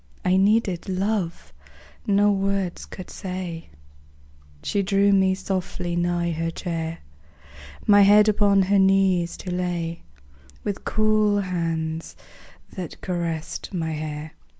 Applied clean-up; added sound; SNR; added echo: none; none; none; none.